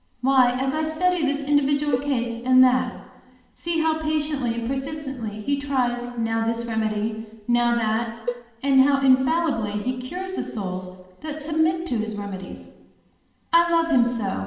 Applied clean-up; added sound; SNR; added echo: none; Cowbell; 11 dB; reverberation time 1.1 s.